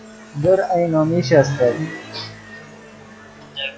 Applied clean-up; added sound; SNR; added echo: classical method log-MMSE.